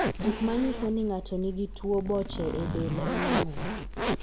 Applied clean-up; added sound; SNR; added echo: none; Zipper (clothing); 1 dB; reverberation time 1.0 s.